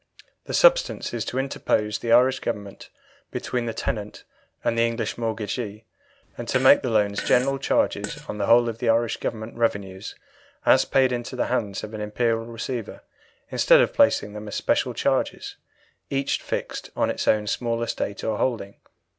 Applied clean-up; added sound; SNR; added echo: none; Fart; 14 dB; none.